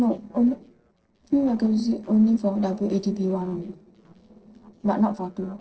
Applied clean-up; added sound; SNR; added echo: neural separator model SepFormer DNS4.